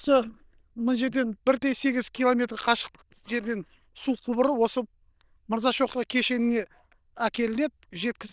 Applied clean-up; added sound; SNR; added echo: neural diffusion model UNIVERSE++.